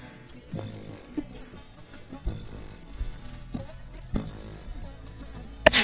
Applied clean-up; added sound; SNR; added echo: neural mask model DeepFilterNet 3.